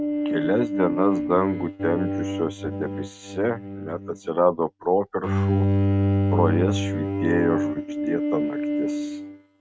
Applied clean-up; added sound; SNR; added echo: neural mask model RNNoise.